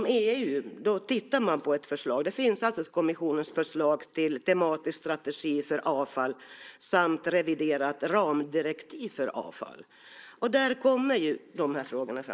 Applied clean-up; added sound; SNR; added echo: neural mask model Resemble Enhance denoiser.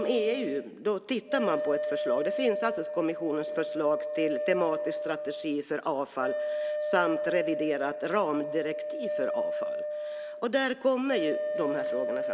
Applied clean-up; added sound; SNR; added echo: none; Wind instrument, woodwind instrument; 3 dB; none.